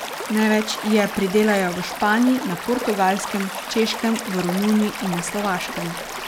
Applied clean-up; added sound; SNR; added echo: none; Stream / Liquid; 8 dB; none.